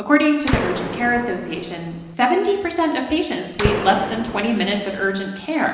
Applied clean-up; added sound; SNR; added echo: none; Gunshot, gunfire; 7 dB; reverberation time 1.0 s.